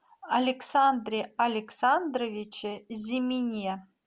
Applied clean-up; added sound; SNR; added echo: none; none; none; none.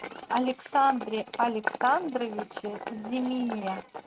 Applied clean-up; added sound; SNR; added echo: neural mask model RNNoise.